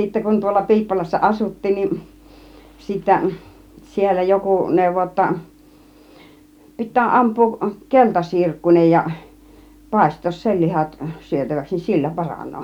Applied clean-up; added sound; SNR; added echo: none; none; none; none.